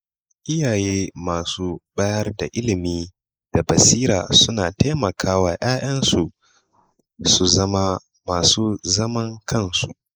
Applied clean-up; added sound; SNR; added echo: neural mask model Resemble Enhance denoiser.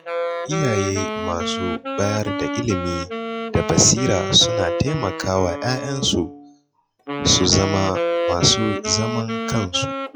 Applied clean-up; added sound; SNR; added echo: classical method log-MMSE.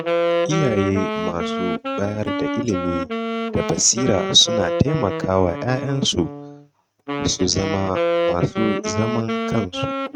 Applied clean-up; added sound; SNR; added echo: neural mask model RNNoise.